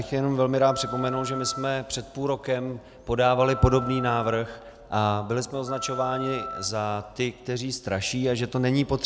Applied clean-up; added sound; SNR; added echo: none; Wind instrument, woodwind instrument; 11 dB; none.